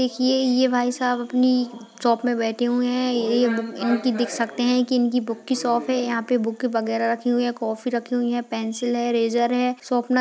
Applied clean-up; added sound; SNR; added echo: none; none; none; none.